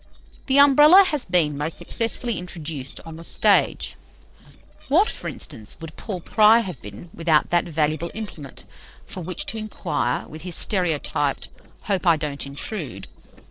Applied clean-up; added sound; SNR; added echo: neural separator model SepFormer DNS4.